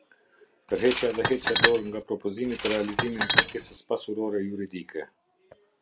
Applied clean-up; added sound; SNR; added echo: none; Tools; -5 dB; none.